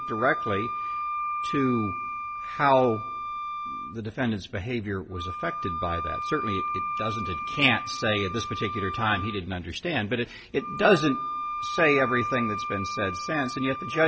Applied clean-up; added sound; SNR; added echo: none; Wind instrument, woodwind instrument; 5 dB; none.